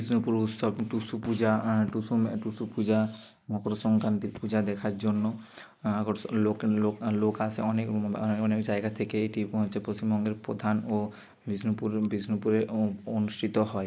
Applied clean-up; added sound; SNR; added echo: neural mask model Resemble Enhance denoiser.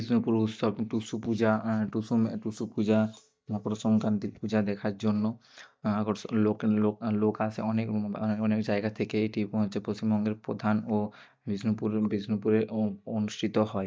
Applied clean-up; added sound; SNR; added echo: neural mask model DeepFilterNet 3.